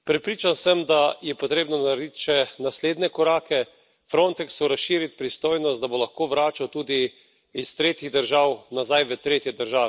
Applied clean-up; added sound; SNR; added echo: none; none; none; none.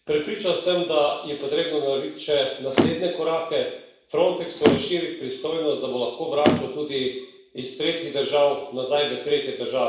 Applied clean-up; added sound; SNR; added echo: none; Motor vehicle (road); 2 dB; reverberation time 0.7 s.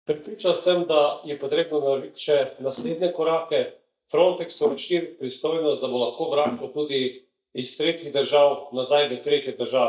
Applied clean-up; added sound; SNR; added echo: neural mask model DeepFilterNet 3.